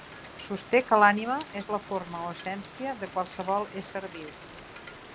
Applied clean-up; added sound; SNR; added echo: none; Rain; 16 dB; none.